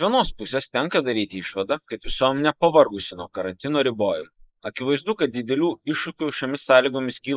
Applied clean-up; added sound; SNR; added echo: neural mask model Resemble Enhance denoiser.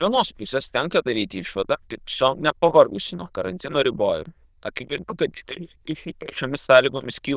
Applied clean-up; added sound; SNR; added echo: neural diffusion model UNIVERSE++.